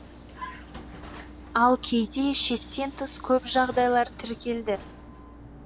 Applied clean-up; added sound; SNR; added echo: none; Vehicle; 15 dB; none.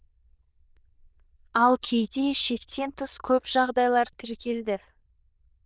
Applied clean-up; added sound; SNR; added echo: neural diffusion model UNIVERSE++.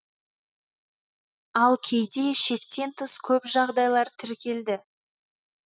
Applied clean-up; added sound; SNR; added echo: none; none; none; none.